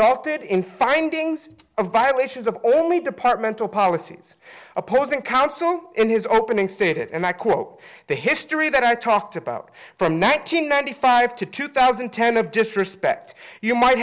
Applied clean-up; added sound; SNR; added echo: none; none; none; none.